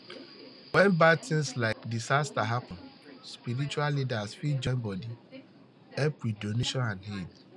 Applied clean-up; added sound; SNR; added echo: none; Subway, metro, underground; 19 dB; none.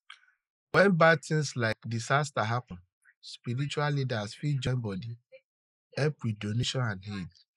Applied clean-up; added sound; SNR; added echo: neural mask model Resemble Enhance denoiser.